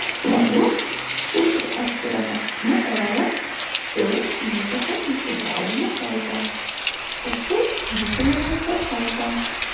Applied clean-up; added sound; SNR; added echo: none; Rain; 2 dB; reverberation time 0.8 s.